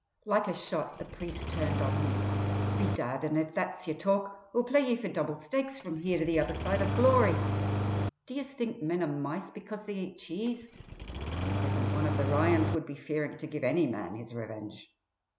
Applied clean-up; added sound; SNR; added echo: none; Engine starting; 0 dB; none.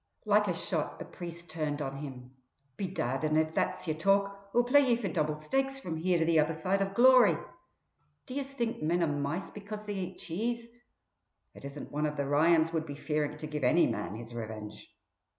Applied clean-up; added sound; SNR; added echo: none; none; none; none.